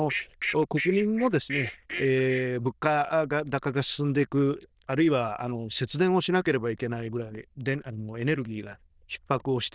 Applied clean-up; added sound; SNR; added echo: neural diffusion model UNIVERSE++.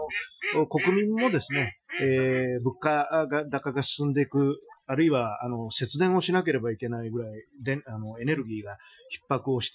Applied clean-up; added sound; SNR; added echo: classical method Wiener filter.